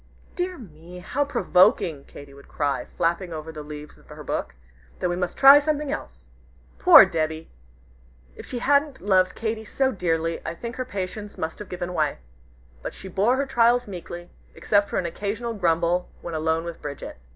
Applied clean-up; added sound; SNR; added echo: none; none; none; none.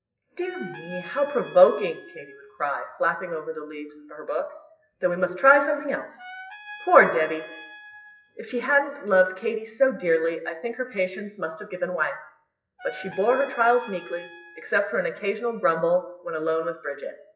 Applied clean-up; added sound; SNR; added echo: classical method WPE with log-MMSE.